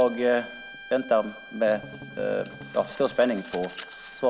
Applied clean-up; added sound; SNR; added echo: none; Strum + Bowed string instrument; 17 dB; none.